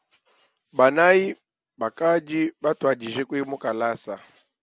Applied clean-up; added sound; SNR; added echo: none; none; none; none.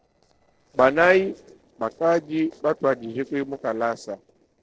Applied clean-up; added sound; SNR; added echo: neural separator model SepFormer DNS4.